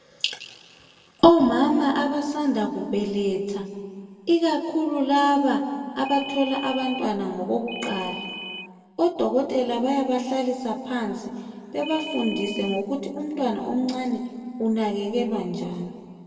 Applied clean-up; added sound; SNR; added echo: none; Ringtone; 11 dB; reverberation time 1.8 s.